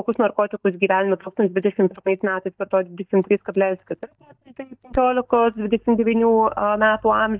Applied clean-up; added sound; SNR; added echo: neural mask model DeepFilterNet 3.